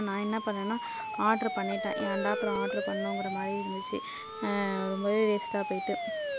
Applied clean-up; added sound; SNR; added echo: none; Siren; 4 dB; none.